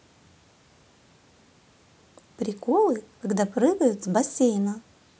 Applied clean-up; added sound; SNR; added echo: none; none; none; none.